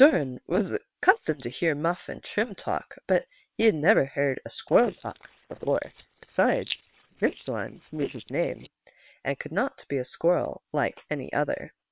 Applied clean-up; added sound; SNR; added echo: neural separator model SepFormer WHAM!.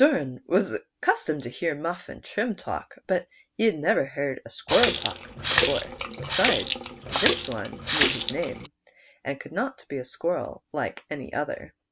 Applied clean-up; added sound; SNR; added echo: none; Water tap, faucet; -1 dB; none.